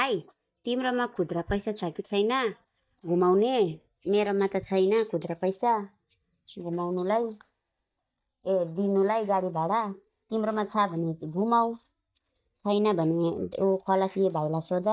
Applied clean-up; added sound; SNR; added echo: neural mask model DeepFilterNet 3.